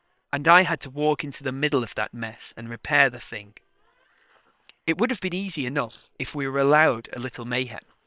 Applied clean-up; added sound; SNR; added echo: neural separator model SepFormer WHAM!.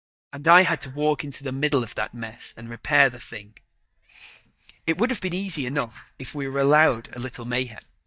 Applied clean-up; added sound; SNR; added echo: neural mask model DeepFilterNet 3.